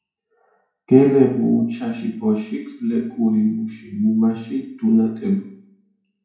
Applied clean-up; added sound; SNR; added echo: none; none; none; reverberation time 0.6 s.